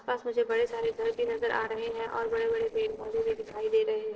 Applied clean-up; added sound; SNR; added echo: neural separator model SepFormer DNS4.